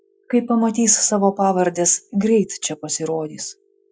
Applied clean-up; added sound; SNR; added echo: classical method log-MMSE.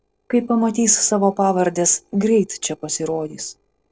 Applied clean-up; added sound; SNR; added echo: neural separator model SepFormer DNS4.